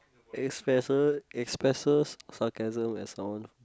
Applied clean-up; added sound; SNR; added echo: none; none; none; none.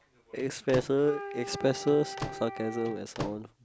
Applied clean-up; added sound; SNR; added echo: none; Wind instrument, woodwind instrument + Slam / Microwave oven; 10 dB; none.